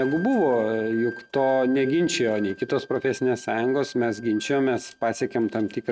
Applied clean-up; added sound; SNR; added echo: neural mask model RNNoise.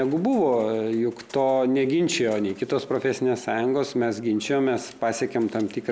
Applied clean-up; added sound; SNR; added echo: none; none; none; none.